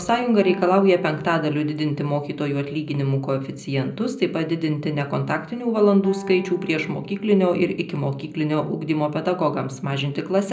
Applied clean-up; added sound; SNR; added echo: none; Guitar; 17 dB; reverberation time 0.5 s.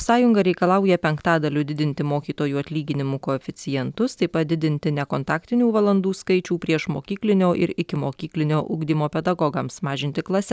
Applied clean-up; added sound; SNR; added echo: none; none; none; none.